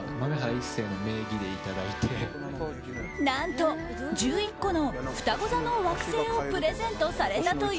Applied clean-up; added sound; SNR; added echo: none; Keyboard (musical) / Brass instrument; 15 dB; none.